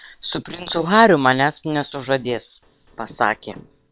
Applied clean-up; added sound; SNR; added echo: neural separator model SepFormer WHAM!.